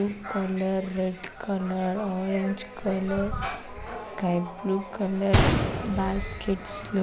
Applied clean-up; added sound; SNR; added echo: none; Gunshot, gunfire; 4 dB; none.